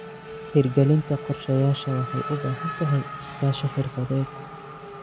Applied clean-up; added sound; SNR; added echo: none; Race car, auto racing / Accelerating, revving, vroom; 11 dB; none.